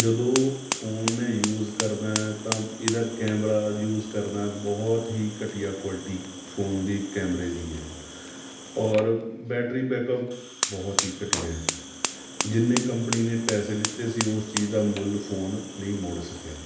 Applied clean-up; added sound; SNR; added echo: none; Fire; 7 dB; reverberation time 0.8 s.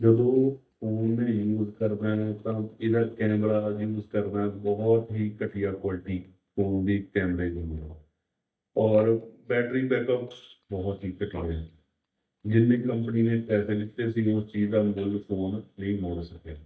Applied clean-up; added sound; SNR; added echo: neural mask model DeepFilterNet 3.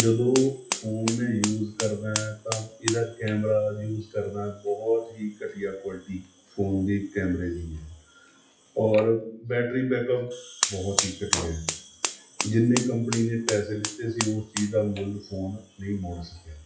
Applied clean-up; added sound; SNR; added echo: classical method WPE with log-MMSE.